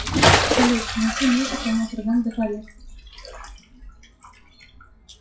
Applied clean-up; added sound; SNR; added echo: classical method WPE with log-MMSE.